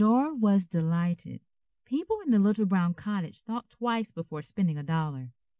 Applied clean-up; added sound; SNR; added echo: none; none; none; none.